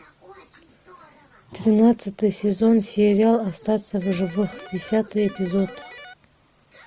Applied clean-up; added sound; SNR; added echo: none; Electric guitar; 18 dB; none.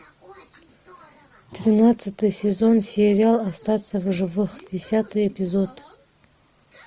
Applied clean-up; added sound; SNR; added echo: none; none; none; none.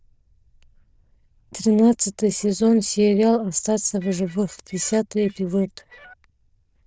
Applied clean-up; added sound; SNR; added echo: neural diffusion model UNIVERSE++.